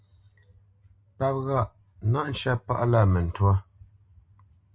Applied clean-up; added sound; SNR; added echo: none; none; none; none.